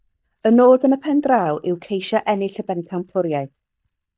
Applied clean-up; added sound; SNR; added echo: neural mask model DeepFilterNet 3.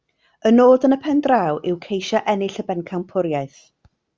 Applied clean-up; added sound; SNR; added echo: none; none; none; none.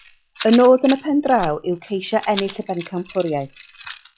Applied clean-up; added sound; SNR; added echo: classical method log-MMSE.